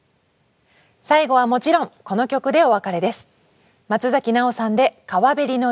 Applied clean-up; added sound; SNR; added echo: none; none; none; none.